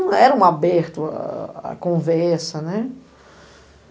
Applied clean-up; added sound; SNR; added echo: none; none; none; none.